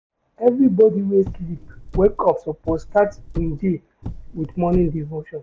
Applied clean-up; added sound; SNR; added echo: none; Car; 10 dB; none.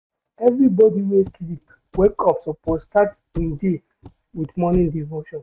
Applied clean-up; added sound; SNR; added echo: neural mask model RNNoise.